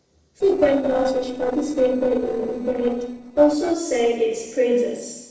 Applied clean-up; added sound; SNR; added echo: neural separator model SepFormer DNS4.